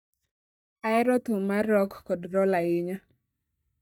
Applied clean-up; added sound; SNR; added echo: neural mask model DeepFilterNet 3.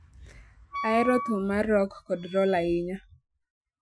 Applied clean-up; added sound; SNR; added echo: classical method Wiener filter.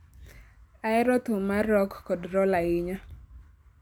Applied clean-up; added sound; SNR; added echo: none; none; none; none.